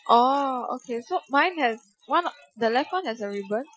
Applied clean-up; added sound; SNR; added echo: classical method Wiener filter.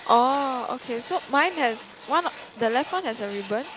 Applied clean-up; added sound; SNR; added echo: none; Tools + Bicycle; 14 dB; none.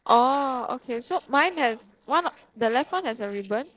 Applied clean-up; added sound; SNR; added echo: neural separator model SepFormer DNS4.